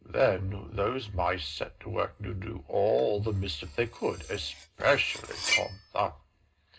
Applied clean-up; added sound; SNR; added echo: none; Cutlery, silverware; 7 dB; reverberation time 0.2 s.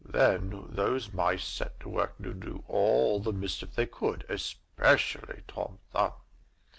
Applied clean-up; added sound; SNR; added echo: none; none; none; none.